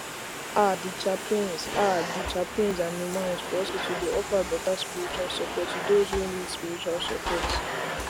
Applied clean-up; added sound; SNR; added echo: none; Domestic sounds, home sounds; 4 dB; none.